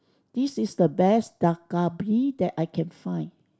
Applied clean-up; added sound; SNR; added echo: none; none; none; none.